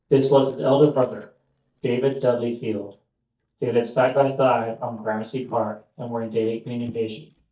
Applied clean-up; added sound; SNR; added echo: neural mask model DeepFilterNet 3.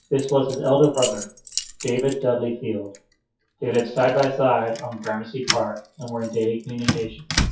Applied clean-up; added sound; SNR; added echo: classical method WPE with log-MMSE.